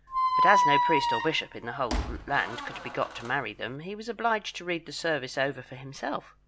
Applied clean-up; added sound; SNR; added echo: none; Squeak; -2 dB; none.